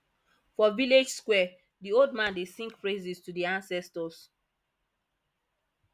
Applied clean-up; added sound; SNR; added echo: none; none; none; none.